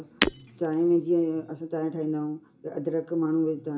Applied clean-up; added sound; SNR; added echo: none; Shatter; 5 dB; reverberation time 0.2 s.